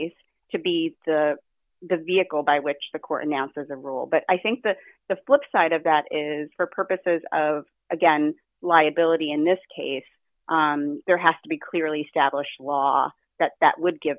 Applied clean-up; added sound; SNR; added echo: none; none; none; none.